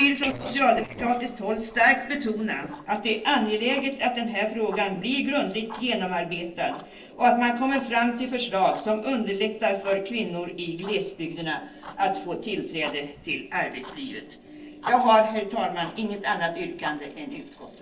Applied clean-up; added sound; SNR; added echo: neural separator model SepFormer DNS4.